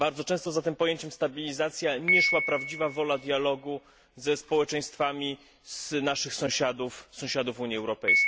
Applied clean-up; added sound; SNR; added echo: none; Piano; 4 dB; none.